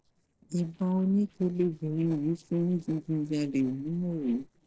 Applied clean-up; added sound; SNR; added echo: neural separator model SepFormer DNS4.